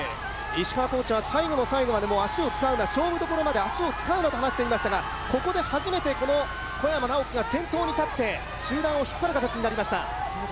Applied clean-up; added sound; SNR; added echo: none; Engine; 13 dB; none.